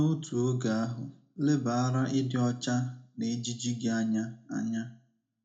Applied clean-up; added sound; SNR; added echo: none; none; none; reverberation time 0.3 s.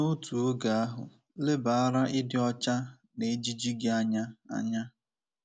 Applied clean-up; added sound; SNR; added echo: none; none; none; none.